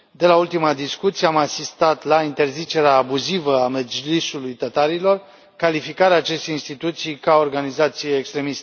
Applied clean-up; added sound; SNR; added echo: none; none; none; none.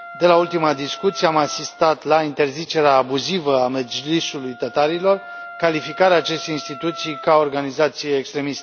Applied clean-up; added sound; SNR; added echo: none; Wind instrument, woodwind instrument; 18 dB; none.